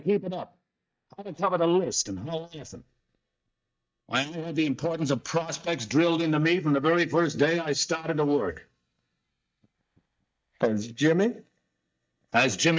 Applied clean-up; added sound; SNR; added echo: neural mask model DeepFilterNet 3.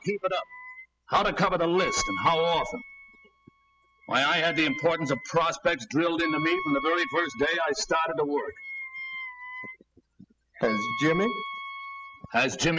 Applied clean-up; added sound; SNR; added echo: classical method spectral subtraction.